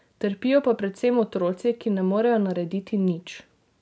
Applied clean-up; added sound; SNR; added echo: none; none; none; none.